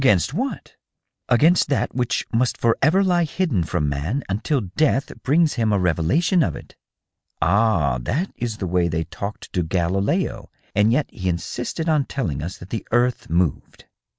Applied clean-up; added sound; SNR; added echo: none; none; none; none.